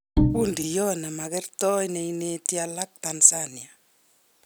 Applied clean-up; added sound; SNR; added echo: none; Bowed string instrument; -1 dB; none.